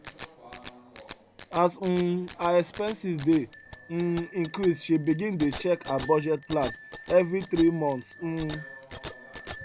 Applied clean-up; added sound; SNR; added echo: none; Bicycle bell; 1 dB; none.